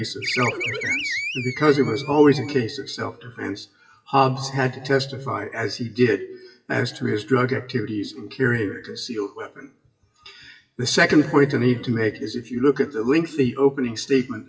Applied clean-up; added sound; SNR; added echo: classical method WPE with log-MMSE.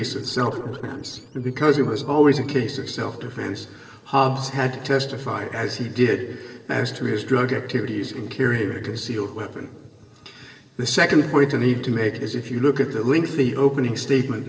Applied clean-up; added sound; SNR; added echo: neural separator model SepFormer DNS4.